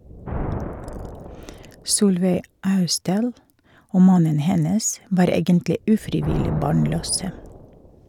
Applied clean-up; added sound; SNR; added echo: none; Thunder; 13 dB; none.